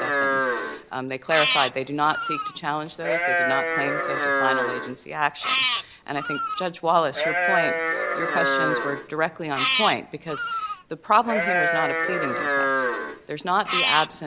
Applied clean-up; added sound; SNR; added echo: none; Livestock, farm animals, working animals; -2 dB; none.